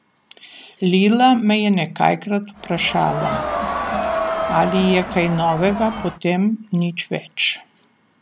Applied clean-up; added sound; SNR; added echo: none; Crowd; 4 dB; none.